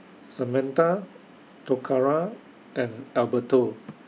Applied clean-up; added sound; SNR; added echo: none; none; none; none.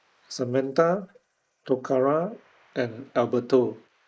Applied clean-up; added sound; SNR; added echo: neural mask model Resemble Enhance denoiser.